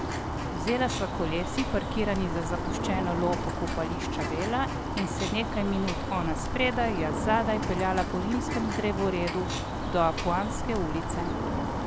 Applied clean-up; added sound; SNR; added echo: none; Bird; 0 dB; none.